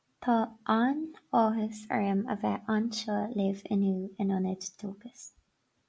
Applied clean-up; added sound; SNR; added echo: none; none; none; none.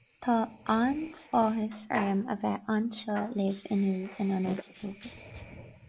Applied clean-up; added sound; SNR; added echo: neural mask model Resemble Enhance denoiser.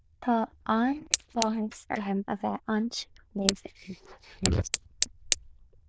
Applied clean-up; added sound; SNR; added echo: neural diffusion model UNIVERSE++.